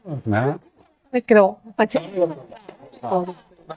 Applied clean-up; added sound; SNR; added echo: neural mask model DeepFilterNet 3.